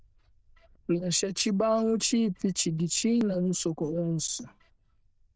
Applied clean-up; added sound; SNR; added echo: neural diffusion model UNIVERSE++.